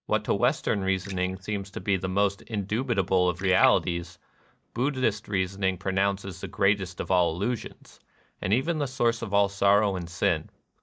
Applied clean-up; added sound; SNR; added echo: neural mask model DeepFilterNet 3.